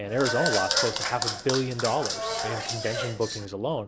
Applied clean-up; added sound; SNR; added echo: none; Applause / Clapping; 1 dB; none.